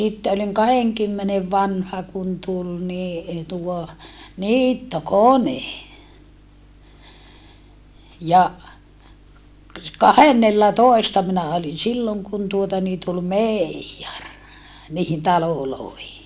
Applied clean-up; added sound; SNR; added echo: none; none; none; none.